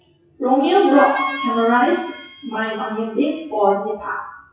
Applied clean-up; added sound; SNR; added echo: classical method WPE with log-MMSE.